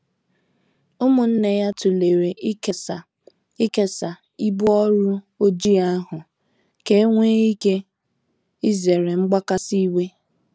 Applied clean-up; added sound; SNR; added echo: none; none; none; none.